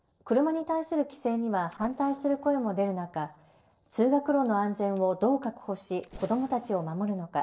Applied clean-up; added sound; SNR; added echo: neural separator model SepFormer DNS4.